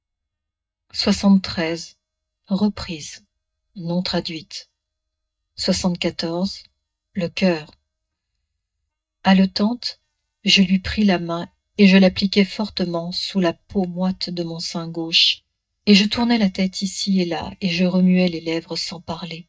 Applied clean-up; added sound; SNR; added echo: neural mask model DeepFilterNet 3.